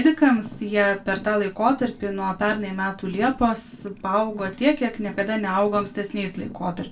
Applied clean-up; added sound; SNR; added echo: none; Car; 19 dB; reverberation time 0.2 s.